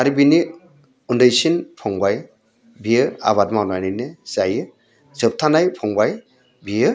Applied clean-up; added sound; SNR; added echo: none; none; none; none.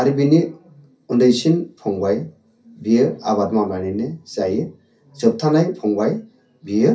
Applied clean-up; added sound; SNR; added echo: none; none; none; reverberation time 0.3 s.